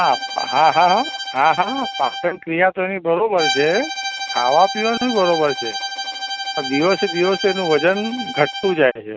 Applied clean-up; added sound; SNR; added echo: none; Bowed string instrument; 8 dB; none.